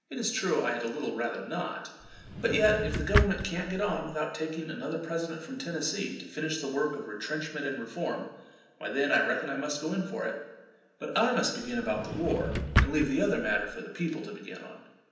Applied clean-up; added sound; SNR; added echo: none; Drawer open or close; 0 dB; reverberation time 0.9 s.